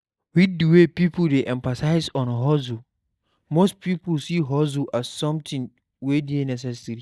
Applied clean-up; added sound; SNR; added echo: neural mask model DeepFilterNet 3.